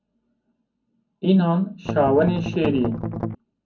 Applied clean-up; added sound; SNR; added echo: none; Strum; 5 dB; reverberation time 0.4 s.